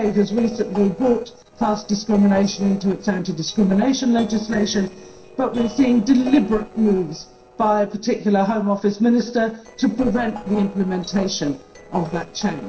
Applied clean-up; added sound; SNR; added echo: neural separator model SepFormer DNS4.